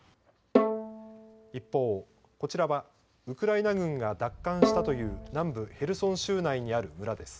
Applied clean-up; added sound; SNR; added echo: none; Bowed string instrument; 2 dB; none.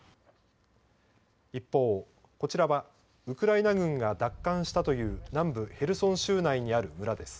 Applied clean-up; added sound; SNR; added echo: none; none; none; none.